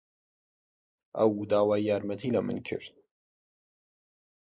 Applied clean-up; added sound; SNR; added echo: neural mask model Resemble Enhance denoiser.